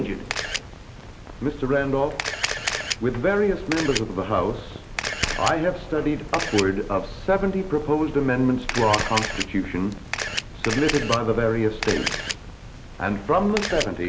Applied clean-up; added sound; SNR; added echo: none; Camera; 8 dB; none.